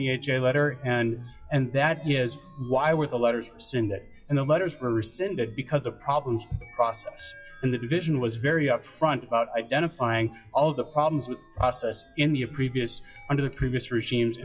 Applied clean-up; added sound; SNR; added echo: classical method WPE with log-MMSE.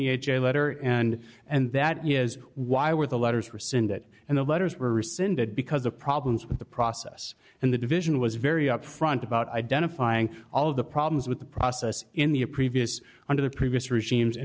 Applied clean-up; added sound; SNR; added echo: none; none; none; none.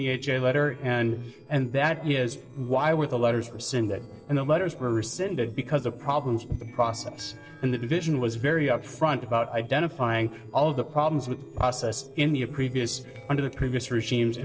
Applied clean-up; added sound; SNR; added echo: neural separator model SepFormer DNS4.